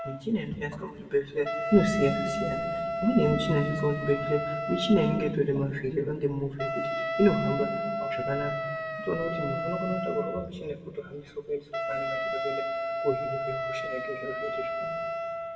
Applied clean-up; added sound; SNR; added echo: none; Wind instrument, woodwind instrument; 4 dB; reverberation time 1.7 s.